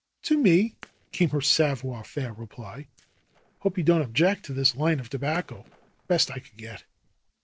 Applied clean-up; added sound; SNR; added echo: neural separator model SepFormer DNS4.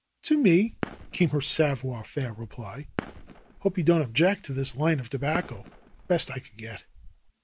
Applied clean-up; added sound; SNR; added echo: none; Fireworks; 15 dB; none.